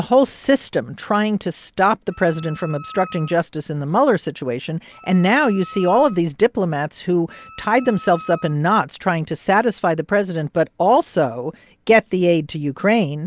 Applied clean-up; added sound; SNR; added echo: none; Wind instrument, woodwind instrument; 20 dB; none.